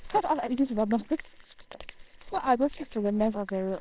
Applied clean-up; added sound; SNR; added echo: neural separator model SepFormer WHAMR!.